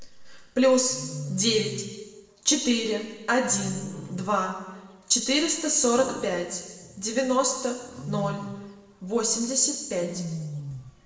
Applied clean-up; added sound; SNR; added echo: none; Wild animals; 13 dB; reverberation time 1.1 s.